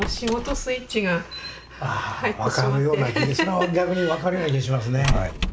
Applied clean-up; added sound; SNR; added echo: none; Squeak / Wood; 8 dB; none.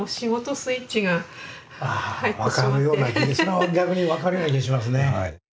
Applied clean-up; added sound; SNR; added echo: none; none; none; none.